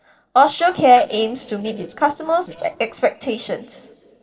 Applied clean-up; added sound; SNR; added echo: neural separator model SepFormer DNS4.